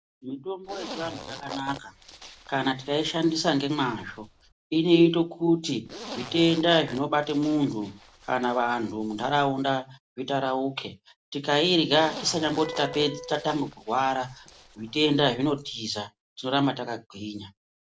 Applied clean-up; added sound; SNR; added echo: none; Zipper (clothing) + Wind instrument, woodwind instrument; 16 dB; none.